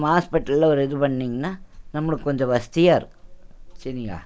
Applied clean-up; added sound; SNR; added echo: none; none; none; none.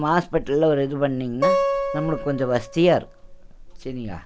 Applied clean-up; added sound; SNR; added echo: none; Acoustic guitar; 3 dB; none.